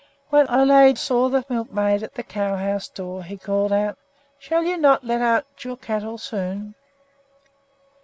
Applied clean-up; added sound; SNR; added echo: none; none; none; none.